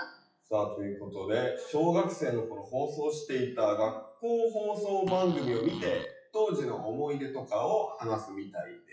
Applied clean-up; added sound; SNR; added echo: classical method WPE with log-MMSE.